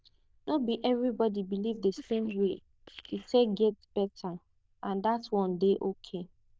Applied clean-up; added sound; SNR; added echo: neural diffusion model UNIVERSE++.